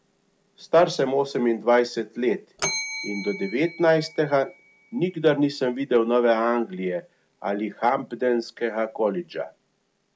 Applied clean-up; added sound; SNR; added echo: none; Bell; 15 dB; none.